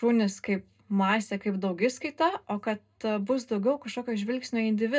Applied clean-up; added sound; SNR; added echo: none; none; none; reverberation time 0.2 s.